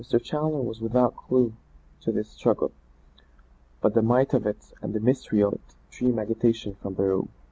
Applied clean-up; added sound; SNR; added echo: none; none; none; none.